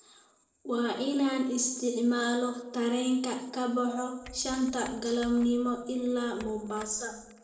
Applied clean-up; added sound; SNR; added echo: neural separator model SepFormer DNS4.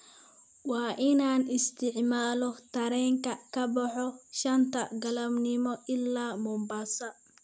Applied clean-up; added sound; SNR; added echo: none; none; none; none.